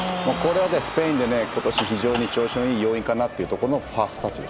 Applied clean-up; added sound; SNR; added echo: none; Zipper (clothing); 15 dB; none.